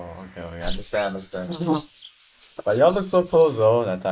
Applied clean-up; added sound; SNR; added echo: neural mask model Resemble Enhance denoiser.